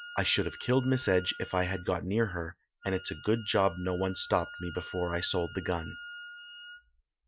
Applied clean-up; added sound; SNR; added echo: none; Wind instrument, woodwind instrument; 15 dB; none.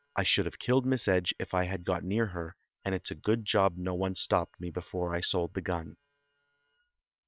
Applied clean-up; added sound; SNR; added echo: neural separator model SepFormer WHAM!.